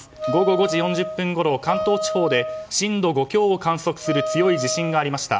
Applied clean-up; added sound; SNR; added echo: none; Wind instrument, woodwind instrument; 6 dB; none.